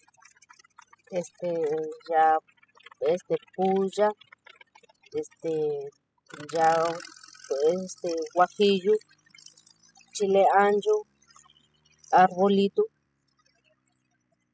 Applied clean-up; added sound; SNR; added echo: classical method spectral subtraction.